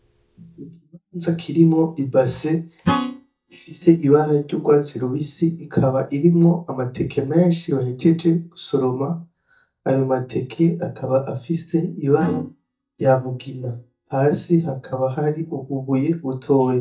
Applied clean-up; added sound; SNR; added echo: neural mask model DeepFilterNet 3.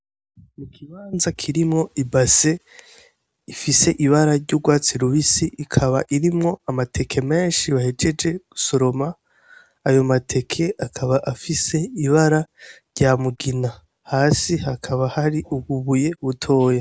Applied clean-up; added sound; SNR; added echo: none; none; none; none.